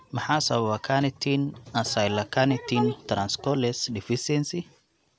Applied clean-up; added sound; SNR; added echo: none; none; none; none.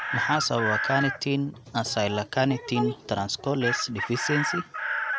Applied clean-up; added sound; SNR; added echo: none; Chicken, rooster; 4 dB; none.